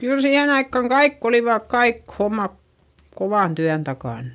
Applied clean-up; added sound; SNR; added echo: none; none; none; none.